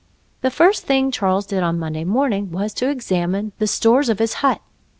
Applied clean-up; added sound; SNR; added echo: none; none; none; none.